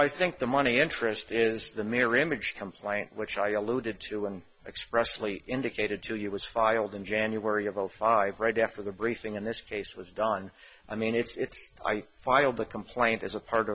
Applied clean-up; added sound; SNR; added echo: none; none; none; none.